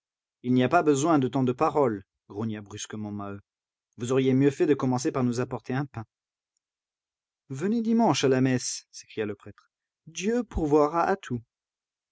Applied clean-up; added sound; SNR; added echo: none; none; none; none.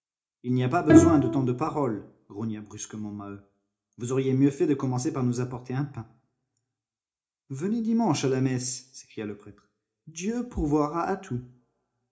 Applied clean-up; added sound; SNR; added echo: none; Bowed string instrument; -4 dB; reverberation time 0.4 s.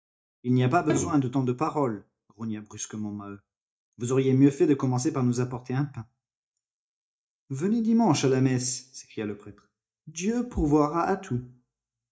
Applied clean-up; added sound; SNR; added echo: neural mask model DeepFilterNet 3.